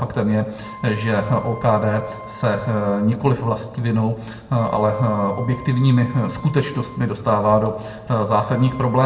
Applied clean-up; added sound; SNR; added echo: none; Wind instrument, woodwind instrument; 19 dB; reverberation time 0.7 s.